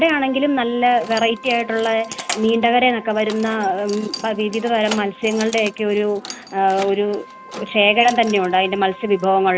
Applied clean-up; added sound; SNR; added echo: none; Keys jangling + Wind instrument, woodwind instrument; 16 dB; none.